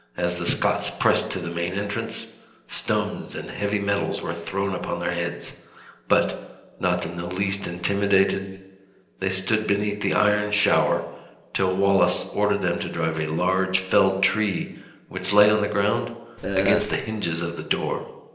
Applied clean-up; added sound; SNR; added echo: neural separator model SepFormer DNS4.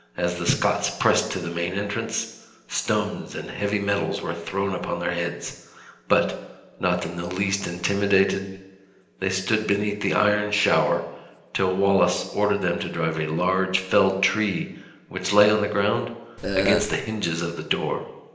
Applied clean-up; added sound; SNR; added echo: none; Burping, eructation; 0 dB; reverberation time 0.9 s.